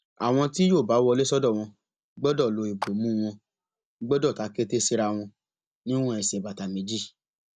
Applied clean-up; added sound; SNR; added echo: none; Clapping; 15 dB; none.